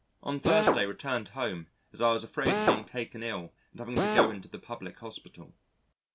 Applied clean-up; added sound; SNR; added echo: none; Drill; -5 dB; none.